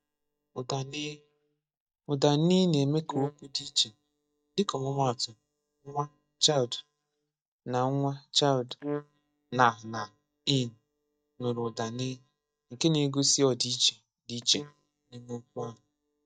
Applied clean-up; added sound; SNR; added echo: neural mask model DeepFilterNet 3.